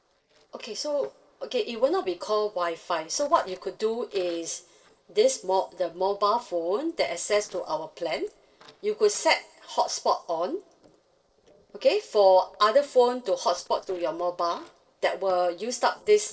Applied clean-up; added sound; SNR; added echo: neural separator model SepFormer DNS4.